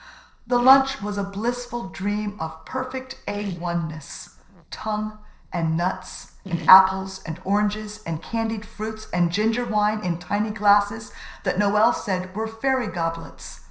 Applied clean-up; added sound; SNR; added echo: neural separator model SepFormer DNS4.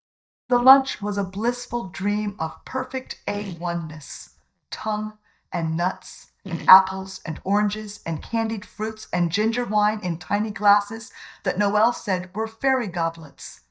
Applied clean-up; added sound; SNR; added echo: neural mask model DeepFilterNet 3.